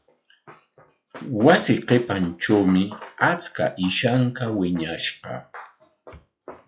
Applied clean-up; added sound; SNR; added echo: classical method log-MMSE.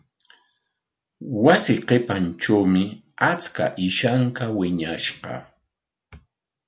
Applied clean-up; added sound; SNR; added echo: none; none; none; none.